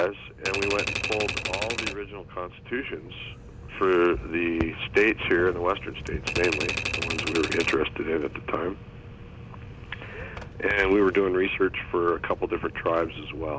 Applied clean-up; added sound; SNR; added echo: none; Typewriter; 3 dB; none.